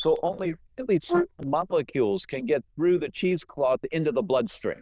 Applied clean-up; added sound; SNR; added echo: neural diffusion model UNIVERSE++.